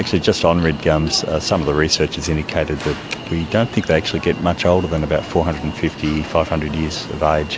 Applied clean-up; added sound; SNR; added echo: none; Alarm; 12 dB; none.